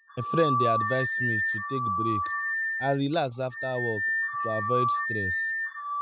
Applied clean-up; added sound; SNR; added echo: classical method spectral subtraction.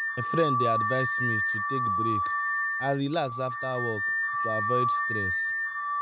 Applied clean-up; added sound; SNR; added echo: none; Alarm / Car; -3 dB; none.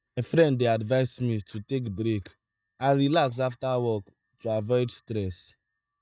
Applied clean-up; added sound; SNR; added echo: neural mask model DeepFilterNet 3.